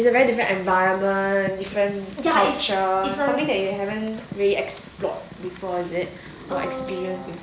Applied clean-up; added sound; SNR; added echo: none; Fire; 19 dB; none.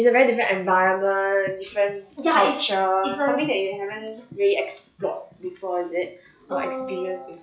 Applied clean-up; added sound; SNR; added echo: classical method log-MMSE.